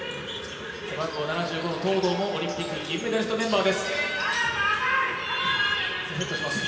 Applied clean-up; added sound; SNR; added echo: none; none; none; reverberation time 2.5 s.